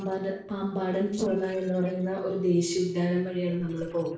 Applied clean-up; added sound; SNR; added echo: neural separator model SepFormer DNS4.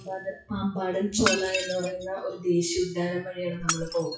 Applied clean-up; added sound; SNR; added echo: classical method WPE with log-MMSE.